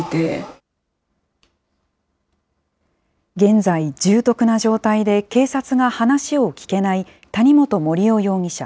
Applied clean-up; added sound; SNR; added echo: none; none; none; none.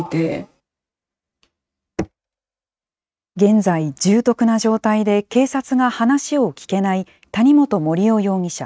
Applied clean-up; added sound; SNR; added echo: neural mask model RNNoise.